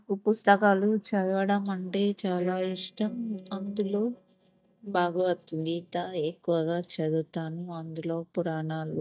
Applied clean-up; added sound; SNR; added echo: neural mask model DeepFilterNet 3.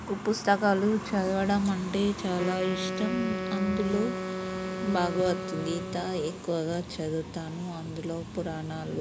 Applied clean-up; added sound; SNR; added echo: none; Wind instrument, woodwind instrument; 8 dB; none.